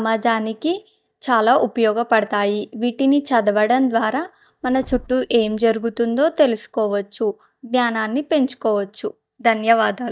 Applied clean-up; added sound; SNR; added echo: neural mask model DeepFilterNet 3.